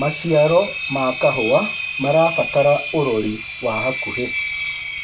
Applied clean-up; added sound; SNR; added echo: none; Engine; 7 dB; reverberation time 0.1 s.